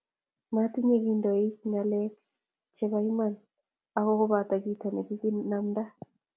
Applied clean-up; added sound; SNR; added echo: none; none; none; none.